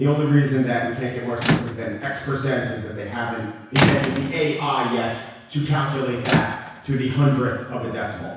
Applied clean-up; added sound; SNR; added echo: none; Squeak / Rattle / Slam; 5 dB; reverberation time 1.1 s.